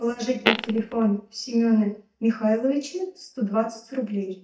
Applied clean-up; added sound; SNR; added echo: neural mask model DeepFilterNet 3.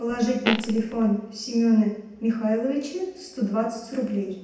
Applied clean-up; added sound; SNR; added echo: none; Fart; 6 dB; reverberation time 0.8 s.